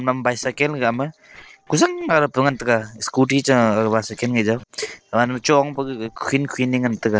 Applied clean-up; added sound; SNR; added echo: neural separator model SepFormer DNS4.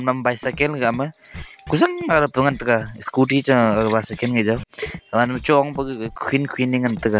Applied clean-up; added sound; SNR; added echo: none; Scratching (performance technique); 19 dB; none.